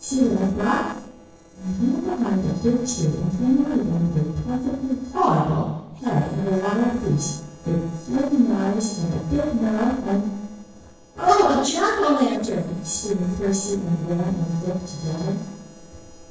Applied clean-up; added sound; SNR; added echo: neural separator model SepFormer DNS4.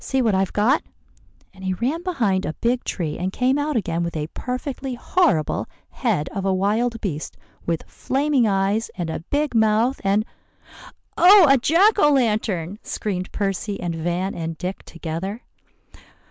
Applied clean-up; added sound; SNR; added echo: none; none; none; none.